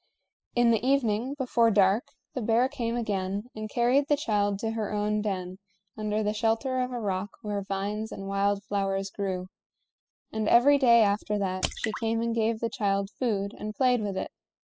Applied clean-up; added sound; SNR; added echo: classical method spectral subtraction.